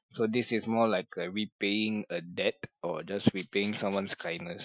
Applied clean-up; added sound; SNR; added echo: classical method Wiener filter.